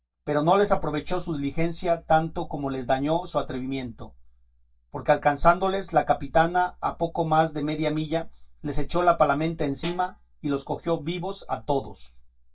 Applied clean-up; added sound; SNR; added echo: neural mask model DeepFilterNet 3.